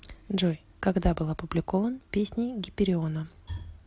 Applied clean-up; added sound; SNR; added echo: none; none; none; none.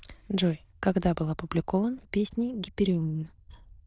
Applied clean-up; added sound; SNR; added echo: neural diffusion model UNIVERSE++.